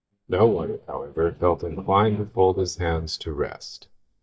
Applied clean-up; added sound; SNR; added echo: neural mask model DeepFilterNet 3.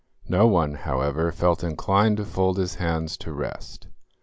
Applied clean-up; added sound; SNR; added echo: none; none; none; none.